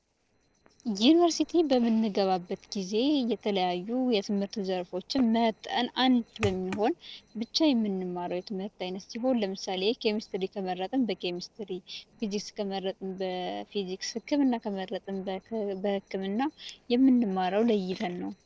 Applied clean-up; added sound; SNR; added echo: neural separator model SepFormer DNS4.